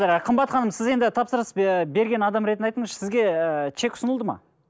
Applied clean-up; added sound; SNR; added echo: none; none; none; none.